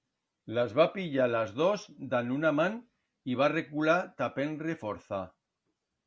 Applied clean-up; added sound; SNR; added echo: none; none; none; none.